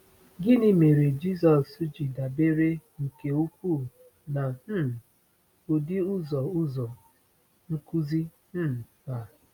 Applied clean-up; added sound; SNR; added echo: none; none; none; none.